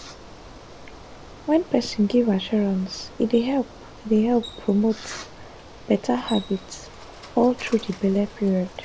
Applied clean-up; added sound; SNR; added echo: none; Bicycle; 17 dB; none.